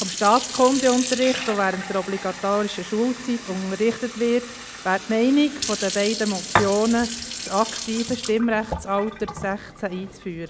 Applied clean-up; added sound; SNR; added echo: none; Fill (with liquid) / Sink (filling or washing); 9 dB; none.